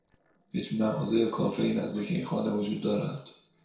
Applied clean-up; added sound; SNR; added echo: neural separator model SepFormer DNS4.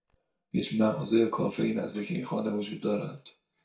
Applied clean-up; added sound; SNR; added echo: neural mask model DeepFilterNet 3.